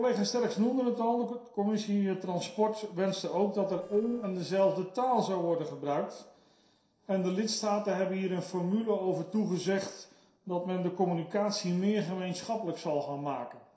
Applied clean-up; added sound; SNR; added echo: neural separator model SepFormer DNS4.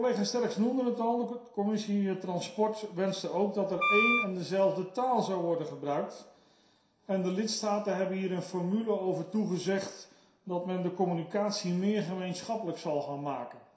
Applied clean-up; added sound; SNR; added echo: none; Wind instrument, woodwind instrument; -3 dB; reverberation time 0.7 s.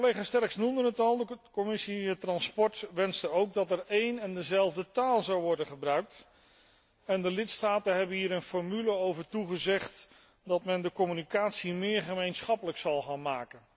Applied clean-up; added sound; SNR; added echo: none; none; none; none.